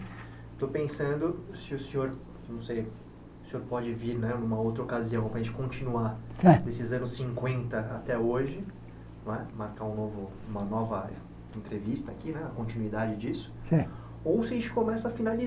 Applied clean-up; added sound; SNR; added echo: none; none; none; none.